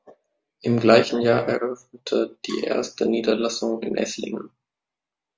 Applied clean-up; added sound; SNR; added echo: none; none; none; none.